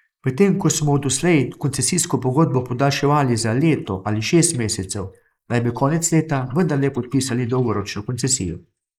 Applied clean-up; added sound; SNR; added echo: neural mask model Resemble Enhance denoiser.